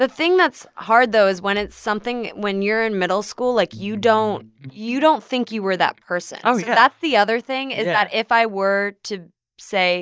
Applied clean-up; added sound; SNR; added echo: neural mask model DeepFilterNet 3.